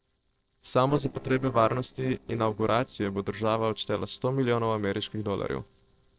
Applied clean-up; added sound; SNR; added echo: neural separator model SepFormer DNS4.